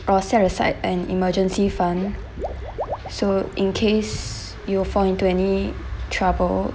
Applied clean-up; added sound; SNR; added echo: none; Water / Liquid; 15 dB; none.